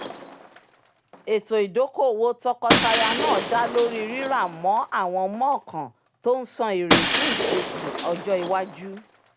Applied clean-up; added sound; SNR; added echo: none; Shatter; 0 dB; none.